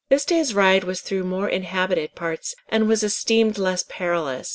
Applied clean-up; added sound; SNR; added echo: none; none; none; none.